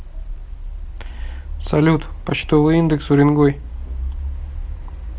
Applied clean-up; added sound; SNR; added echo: none; none; none; none.